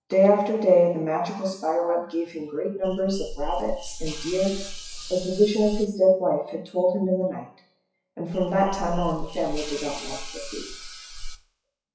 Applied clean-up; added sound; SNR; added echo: classical method WPE with log-MMSE.